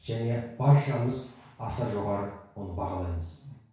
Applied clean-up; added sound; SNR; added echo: none; none; none; reverberation time 0.6 s.